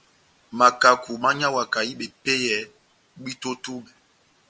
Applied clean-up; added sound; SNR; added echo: none; none; none; none.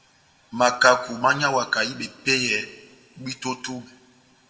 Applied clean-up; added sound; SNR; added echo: none; none; none; reverberation time 1.4 s.